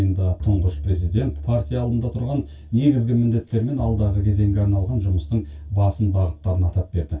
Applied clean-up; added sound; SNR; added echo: none; Bowed string instrument; 11 dB; reverberation time 0.1 s.